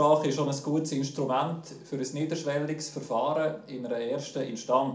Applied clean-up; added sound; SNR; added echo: none; none; none; reverberation time 0.4 s.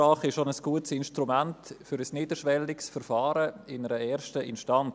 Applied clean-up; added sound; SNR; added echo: none; none; none; none.